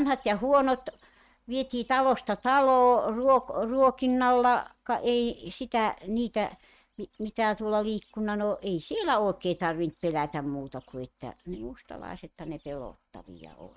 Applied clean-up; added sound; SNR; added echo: neural mask model RNNoise.